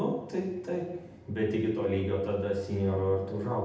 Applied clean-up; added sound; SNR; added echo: none; none; none; reverberation time 0.8 s.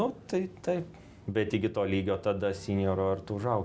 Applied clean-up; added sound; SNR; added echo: none; none; none; none.